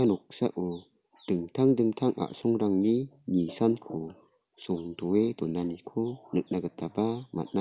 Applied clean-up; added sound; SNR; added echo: none; none; none; none.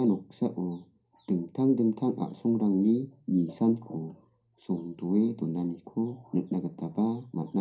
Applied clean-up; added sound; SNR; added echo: none; none; none; reverberation time 0.3 s.